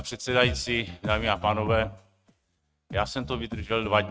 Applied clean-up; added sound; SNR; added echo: neural mask model RNNoise.